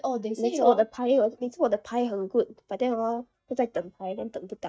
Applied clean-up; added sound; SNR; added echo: neural mask model DeepFilterNet 3.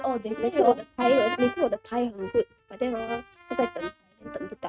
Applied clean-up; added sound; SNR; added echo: neural mask model RNNoise.